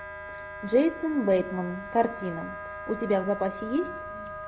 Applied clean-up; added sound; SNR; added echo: none; Wind instrument, woodwind instrument; 10 dB; none.